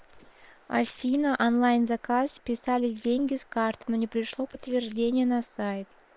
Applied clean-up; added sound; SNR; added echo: neural separator model SepFormer WHAM!.